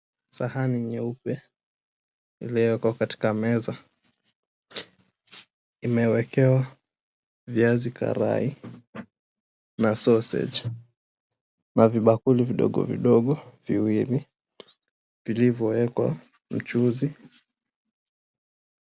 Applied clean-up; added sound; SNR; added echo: none; none; none; none.